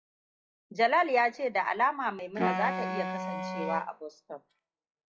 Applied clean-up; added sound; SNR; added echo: classical method WPE with log-MMSE.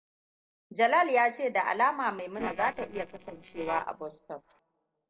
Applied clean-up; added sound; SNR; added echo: neural separator model SepFormer DNS4.